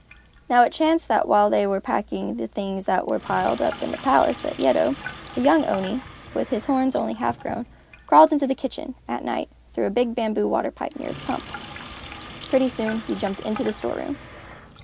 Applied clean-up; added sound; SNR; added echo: none; Sink (filling or washing); 16 dB; none.